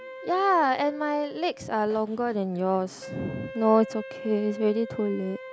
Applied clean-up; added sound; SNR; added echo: none; Wind instrument, woodwind instrument; 15 dB; none.